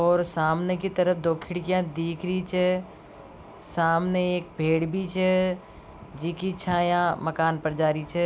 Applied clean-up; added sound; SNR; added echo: none; none; none; none.